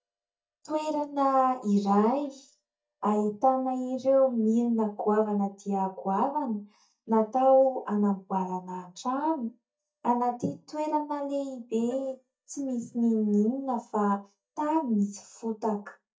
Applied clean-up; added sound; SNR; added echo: neural mask model DeepFilterNet 3.